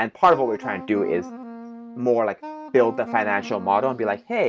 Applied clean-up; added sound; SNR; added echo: none; Wind instrument, woodwind instrument; 14 dB; none.